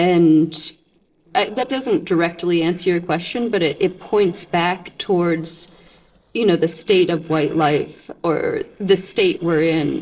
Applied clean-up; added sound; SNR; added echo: neural separator model SepFormer DNS4.